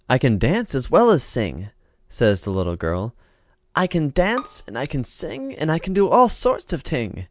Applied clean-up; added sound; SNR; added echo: none; Bowed string instrument; 19 dB; none.